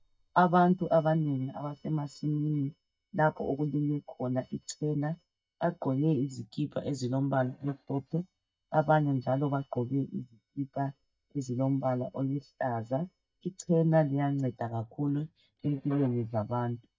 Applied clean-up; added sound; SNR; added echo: neural mask model DeepFilterNet 3.